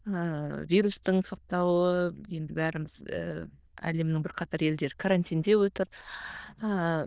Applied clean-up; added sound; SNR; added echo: neural diffusion model UNIVERSE++.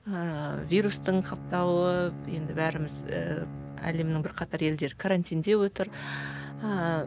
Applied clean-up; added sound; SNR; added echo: none; Bowed string instrument; 12 dB; none.